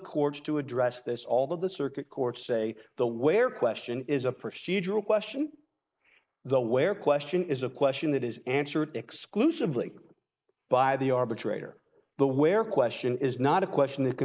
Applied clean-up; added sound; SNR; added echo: neural mask model Resemble Enhance denoiser.